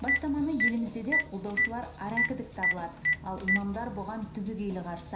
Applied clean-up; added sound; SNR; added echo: none; Telephone; -1 dB; reverberation time 0.5 s.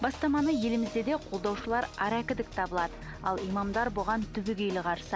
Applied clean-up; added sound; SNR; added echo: none; none; none; none.